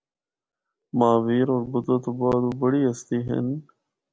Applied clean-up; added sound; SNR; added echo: none; none; none; none.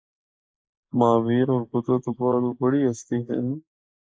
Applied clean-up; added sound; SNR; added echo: neural mask model Resemble Enhance denoiser.